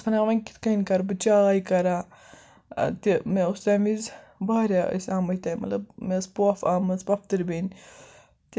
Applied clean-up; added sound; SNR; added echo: none; none; none; none.